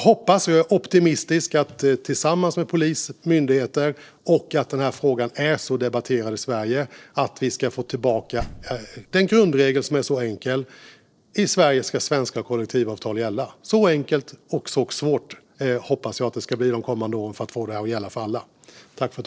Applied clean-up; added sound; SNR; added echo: neural separator model SepFormer DNS4.